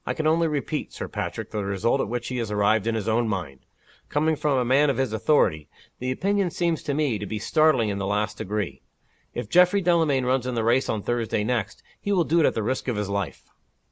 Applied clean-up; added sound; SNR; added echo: none; none; none; none.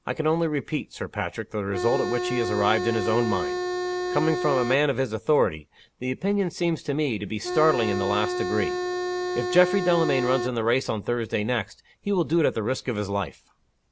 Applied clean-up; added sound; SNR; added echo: none; Organ; 2 dB; none.